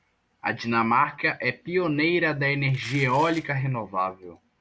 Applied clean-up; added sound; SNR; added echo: none; Domestic sounds, home sounds; 20 dB; none.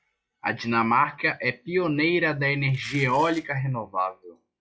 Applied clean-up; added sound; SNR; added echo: classical method log-MMSE.